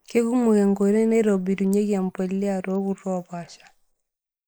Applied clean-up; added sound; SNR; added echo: neural mask model Resemble Enhance denoiser.